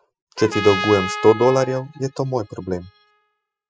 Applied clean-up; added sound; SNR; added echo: classical method spectral subtraction.